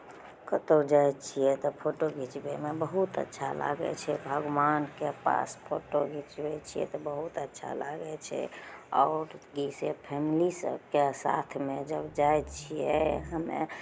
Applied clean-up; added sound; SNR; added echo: none; Growling; 16 dB; none.